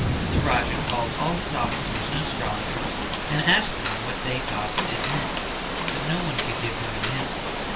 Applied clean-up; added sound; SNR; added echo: none; Rain; -2 dB; reverberation time 0.2 s.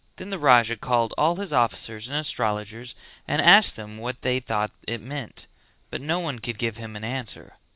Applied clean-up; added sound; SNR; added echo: none; none; none; none.